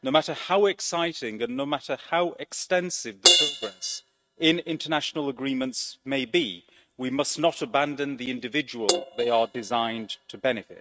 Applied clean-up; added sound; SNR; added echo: neural mask model RNNoise.